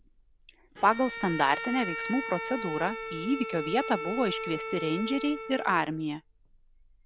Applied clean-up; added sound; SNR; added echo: none; Bowed string instrument; 8 dB; none.